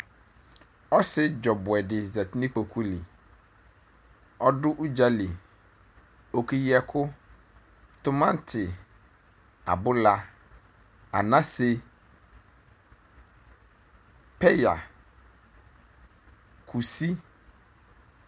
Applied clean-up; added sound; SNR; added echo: none; none; none; none.